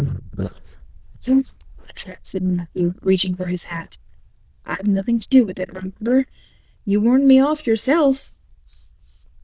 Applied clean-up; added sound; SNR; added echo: neural diffusion model UNIVERSE++.